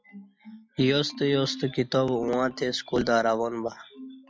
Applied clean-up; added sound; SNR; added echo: classical method log-MMSE.